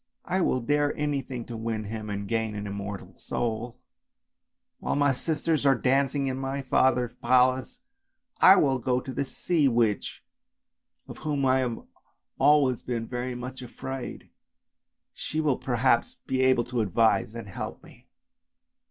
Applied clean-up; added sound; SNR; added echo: none; none; none; none.